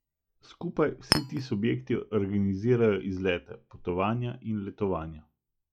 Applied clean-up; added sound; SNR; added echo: classical method log-MMSE.